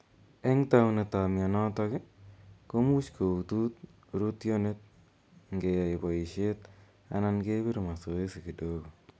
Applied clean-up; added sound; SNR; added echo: none; none; none; none.